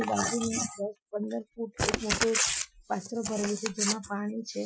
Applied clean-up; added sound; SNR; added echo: classical method Wiener filter.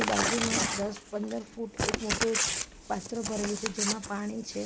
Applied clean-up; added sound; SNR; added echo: none; Crumpling, crinkling / Tearing; -1 dB; none.